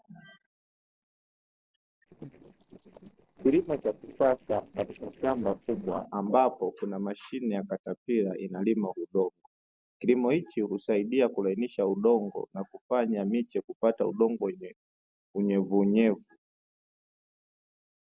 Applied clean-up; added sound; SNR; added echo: neural separator model SepFormer DNS4.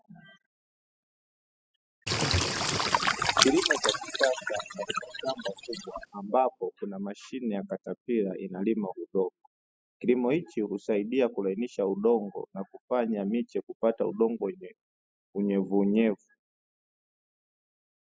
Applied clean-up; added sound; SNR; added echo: classical method spectral subtraction.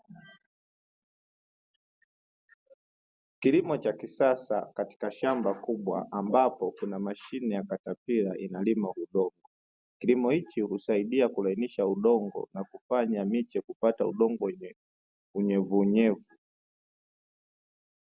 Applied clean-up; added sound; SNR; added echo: none; none; none; none.